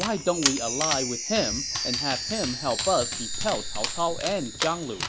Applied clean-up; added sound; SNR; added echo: none; Chime + Dog; 1 dB; none.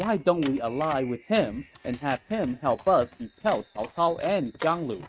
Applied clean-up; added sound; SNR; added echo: neural mask model RNNoise.